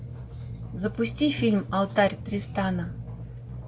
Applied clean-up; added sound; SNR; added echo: none; Bass guitar; 13 dB; none.